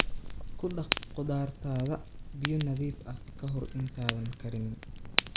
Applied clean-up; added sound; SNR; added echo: none; Fire; 1 dB; reverberation time 0.4 s.